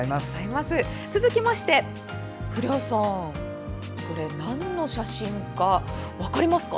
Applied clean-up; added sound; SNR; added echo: none; none; none; none.